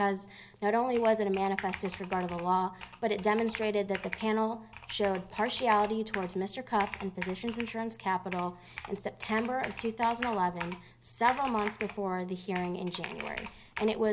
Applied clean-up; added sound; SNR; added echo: none; Computer keyboard; 13 dB; none.